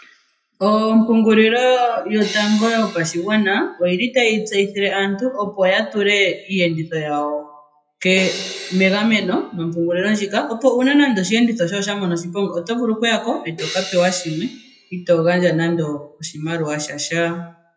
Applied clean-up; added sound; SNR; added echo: classical method WPE with log-MMSE.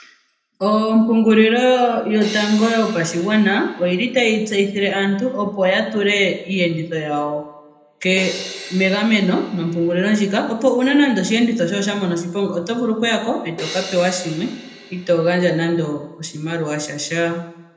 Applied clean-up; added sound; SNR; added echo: none; Crash cymbal; 16 dB; reverberation time 0.7 s.